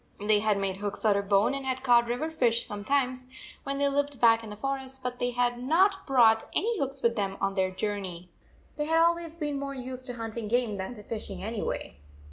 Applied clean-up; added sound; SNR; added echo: none; none; none; none.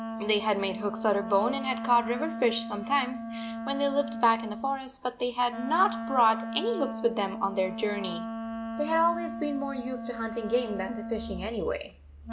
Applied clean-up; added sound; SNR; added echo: none; Wind instrument, woodwind instrument; 7 dB; none.